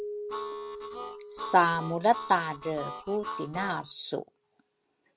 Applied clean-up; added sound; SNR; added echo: none; Keyboard (musical) + Harmonica; 10 dB; none.